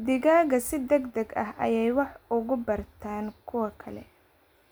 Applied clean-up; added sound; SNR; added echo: none; none; none; none.